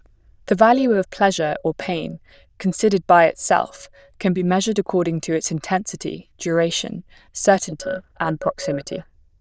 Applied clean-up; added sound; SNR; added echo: neural diffusion model UNIVERSE++.